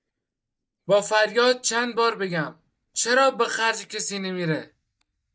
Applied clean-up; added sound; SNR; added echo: neural mask model DeepFilterNet 3.